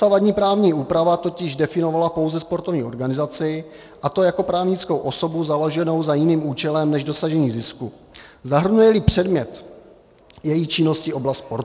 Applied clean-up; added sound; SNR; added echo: none; none; none; none.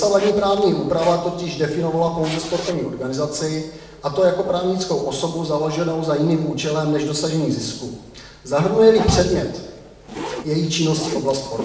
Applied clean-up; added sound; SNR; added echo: none; Zipper (clothing); 15 dB; reverberation time 0.9 s.